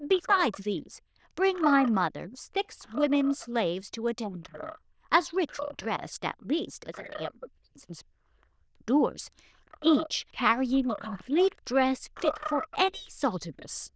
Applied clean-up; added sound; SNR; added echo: neural diffusion model UNIVERSE++.